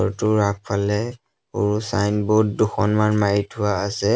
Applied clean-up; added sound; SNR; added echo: none; none; none; none.